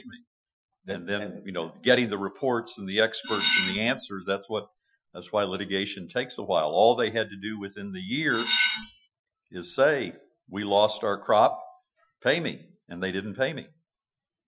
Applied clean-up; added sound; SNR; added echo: classical method Wiener filter.